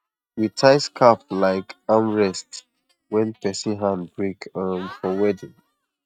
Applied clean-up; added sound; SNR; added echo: neural mask model RNNoise.